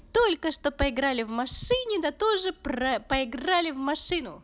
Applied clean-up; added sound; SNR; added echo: none; none; none; none.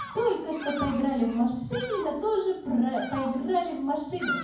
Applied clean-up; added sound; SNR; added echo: none; Bird vocalization, bird call, bird song; 11 dB; reverberation time 0.9 s.